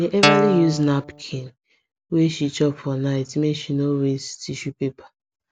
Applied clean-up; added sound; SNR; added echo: none; Guitar; -1 dB; none.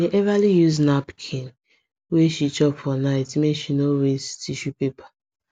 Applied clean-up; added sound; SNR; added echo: none; none; none; none.